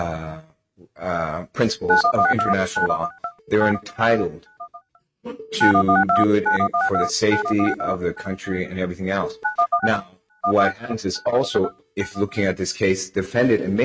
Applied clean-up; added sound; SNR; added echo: neural mask model RNNoise.